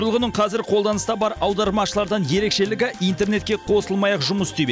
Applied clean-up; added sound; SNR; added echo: none; none; none; none.